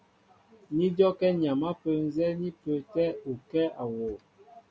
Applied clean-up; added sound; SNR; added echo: none; none; none; none.